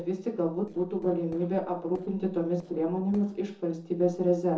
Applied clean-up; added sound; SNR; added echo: neural separator model SepFormer DNS4.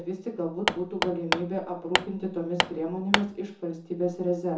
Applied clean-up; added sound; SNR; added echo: none; Hammer; 0 dB; reverberation time 0.5 s.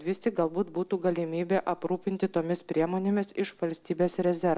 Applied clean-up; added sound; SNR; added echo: none; none; none; none.